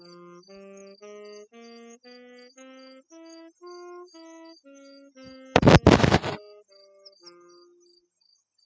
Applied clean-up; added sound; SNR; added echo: classical method spectral subtraction.